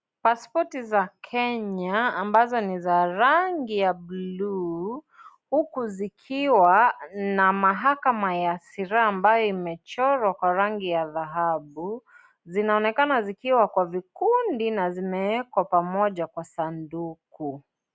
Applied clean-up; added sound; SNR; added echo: none; none; none; none.